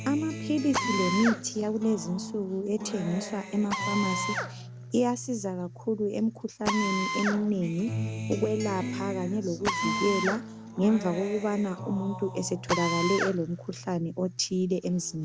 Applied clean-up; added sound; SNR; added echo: none; Acoustic guitar + Drill; 5 dB; none.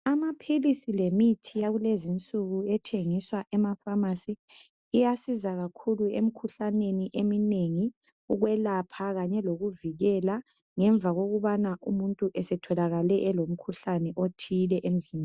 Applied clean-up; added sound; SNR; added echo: none; none; none; none.